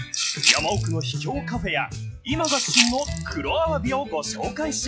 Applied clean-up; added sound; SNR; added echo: classical method log-MMSE.